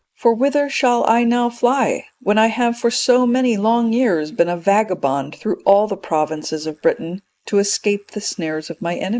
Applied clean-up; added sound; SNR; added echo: neural mask model Resemble Enhance denoiser.